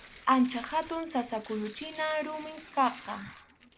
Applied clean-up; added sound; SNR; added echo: none; Tearing; 20 dB; none.